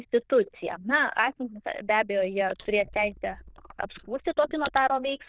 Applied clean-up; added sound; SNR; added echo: neural diffusion model UNIVERSE++.